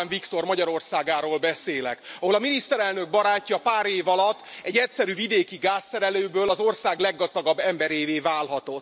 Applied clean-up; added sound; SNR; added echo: none; none; none; none.